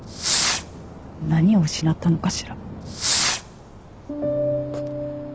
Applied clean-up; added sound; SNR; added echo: none; Fireworks; 4 dB; none.